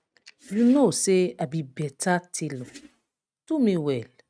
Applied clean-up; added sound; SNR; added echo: neural mask model RNNoise.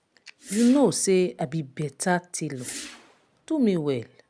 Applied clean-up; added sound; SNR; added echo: none; Whoosh, swoosh, swish; 13 dB; none.